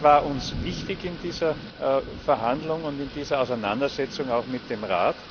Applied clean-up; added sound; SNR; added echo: none; Thunder + Thunder / Rain; 12 dB; none.